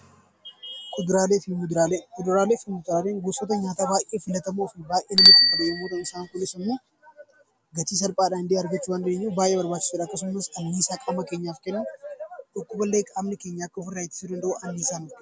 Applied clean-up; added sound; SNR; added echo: none; Bicycle bell; 2 dB; none.